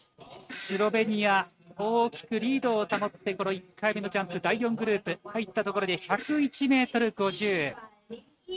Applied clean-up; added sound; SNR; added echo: neural mask model RNNoise.